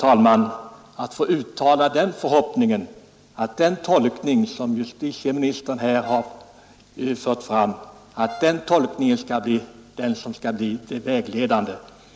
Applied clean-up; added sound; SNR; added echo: none; Brass instrument; 18 dB; none.